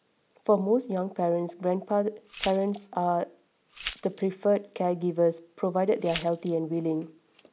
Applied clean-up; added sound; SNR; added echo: none; Glass; 14 dB; none.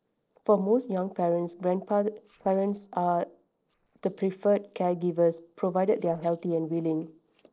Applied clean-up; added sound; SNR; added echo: neural separator model SepFormer DNS4.